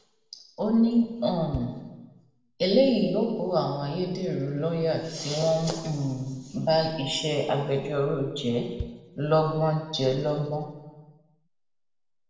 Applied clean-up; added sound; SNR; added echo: none; Bass drum; 17 dB; reverberation time 1.0 s.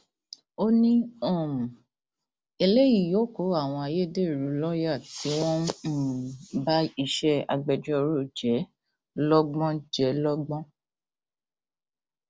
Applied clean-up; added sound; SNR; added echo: none; none; none; none.